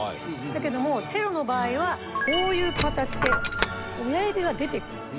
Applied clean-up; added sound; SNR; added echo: none; Coin (dropping); 4 dB; none.